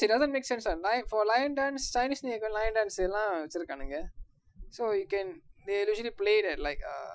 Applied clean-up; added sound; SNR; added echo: classical method Wiener filter.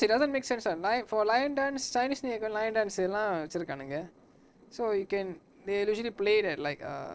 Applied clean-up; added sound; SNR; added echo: neural separator model SepFormer DNS4.